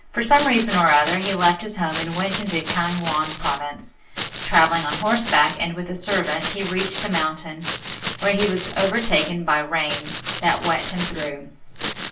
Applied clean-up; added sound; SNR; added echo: none; Domestic sounds, home sounds; 4 dB; reverberation time 0.3 s.